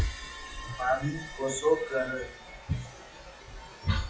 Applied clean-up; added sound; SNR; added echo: classical method WPE with log-MMSE.